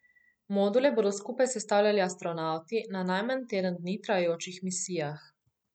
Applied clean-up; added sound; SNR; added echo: none; none; none; none.